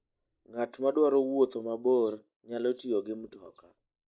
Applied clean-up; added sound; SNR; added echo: neural mask model Resemble Enhance denoiser.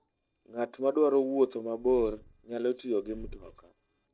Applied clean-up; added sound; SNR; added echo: neural separator model SepFormer DNS4.